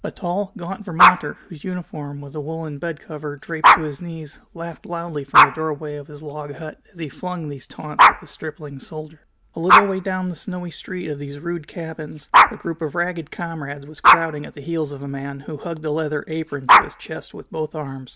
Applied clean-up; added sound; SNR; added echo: none; Dog; -5 dB; none.